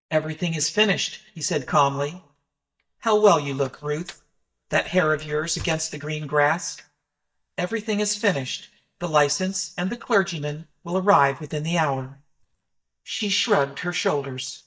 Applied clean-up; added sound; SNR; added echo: neural mask model DeepFilterNet 3.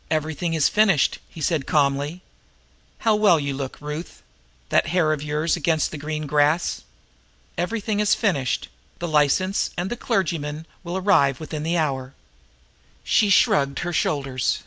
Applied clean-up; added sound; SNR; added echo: none; none; none; none.